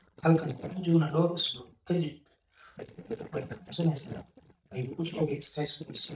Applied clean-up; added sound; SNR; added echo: neural mask model DeepFilterNet 3.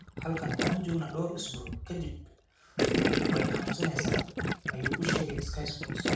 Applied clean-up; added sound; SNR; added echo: none; Gurgling; -4 dB; reverberation time 0.5 s.